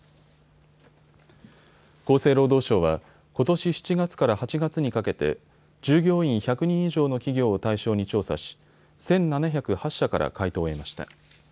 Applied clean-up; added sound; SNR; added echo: none; none; none; none.